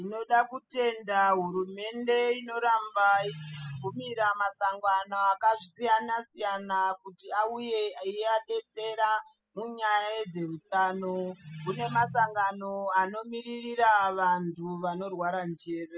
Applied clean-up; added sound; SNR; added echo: classical method spectral subtraction.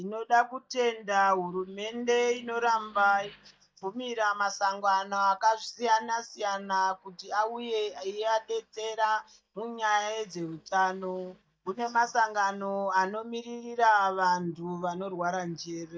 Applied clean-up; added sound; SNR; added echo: neural mask model DeepFilterNet 3.